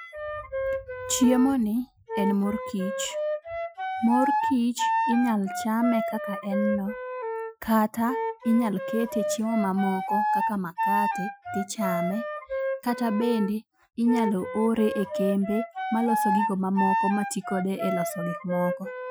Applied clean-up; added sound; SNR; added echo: classical method Wiener filter.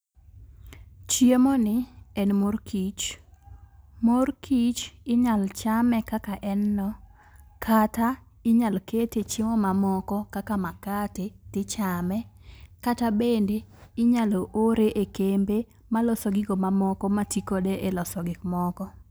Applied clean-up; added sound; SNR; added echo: none; none; none; none.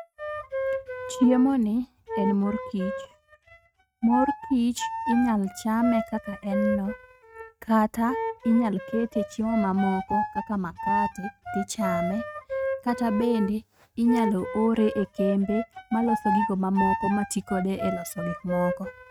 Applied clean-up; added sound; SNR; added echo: neural mask model RNNoise.